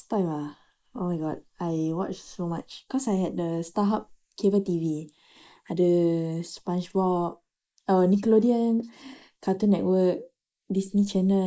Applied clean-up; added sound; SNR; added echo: neural mask model Resemble Enhance denoiser.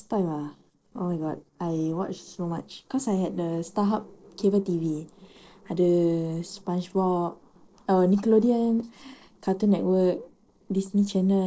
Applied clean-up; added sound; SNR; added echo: neural separator model SepFormer DNS4.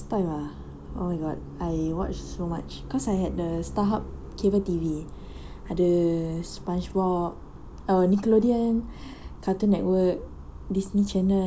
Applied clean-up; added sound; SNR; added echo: none; none; none; none.